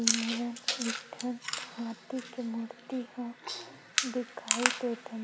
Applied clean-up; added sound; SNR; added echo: none; Chewing, mastication; -1 dB; none.